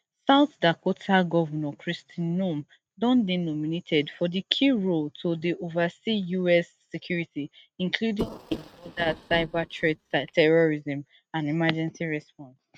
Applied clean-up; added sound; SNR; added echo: neural mask model RNNoise.